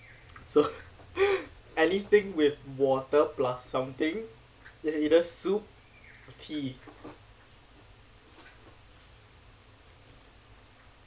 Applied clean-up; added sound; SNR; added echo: none; none; none; none.